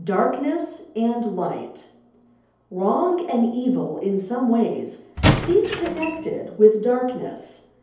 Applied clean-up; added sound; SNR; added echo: none; Squeak / Wood; 0 dB; reverberation time 2.2 s.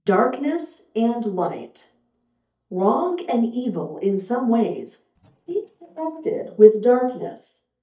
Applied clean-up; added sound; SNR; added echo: neural mask model DeepFilterNet 3.